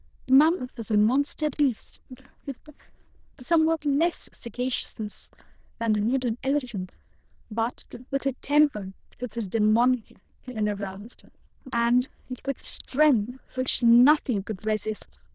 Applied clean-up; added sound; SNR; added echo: neural diffusion model UNIVERSE++.